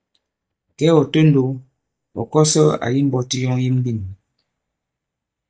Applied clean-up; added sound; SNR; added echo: neural mask model DeepFilterNet 3.